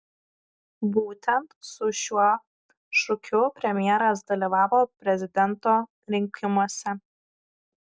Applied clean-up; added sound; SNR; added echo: none; none; none; none.